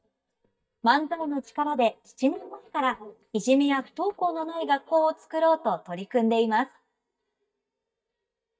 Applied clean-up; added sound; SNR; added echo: neural mask model DeepFilterNet 3.